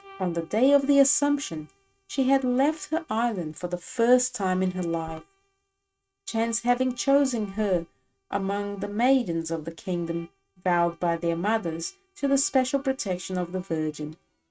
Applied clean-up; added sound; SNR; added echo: neural mask model RNNoise.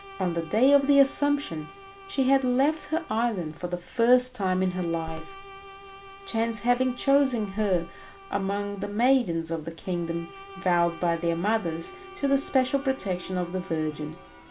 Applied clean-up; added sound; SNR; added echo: none; Crackle + Bowed string instrument; 18 dB; none.